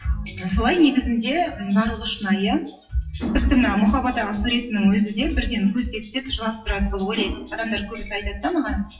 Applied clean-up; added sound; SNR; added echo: classical method WPE with log-MMSE.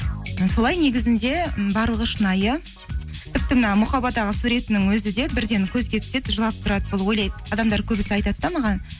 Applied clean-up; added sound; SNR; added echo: none; none; none; none.